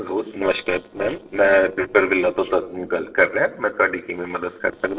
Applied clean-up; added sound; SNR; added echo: neural separator model SepFormer DNS4.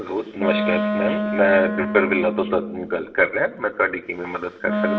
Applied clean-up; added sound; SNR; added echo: none; Wind instrument, woodwind instrument; 4 dB; reverberation time 1.4 s.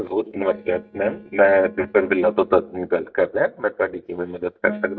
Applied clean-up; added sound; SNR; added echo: neural mask model DeepFilterNet 3.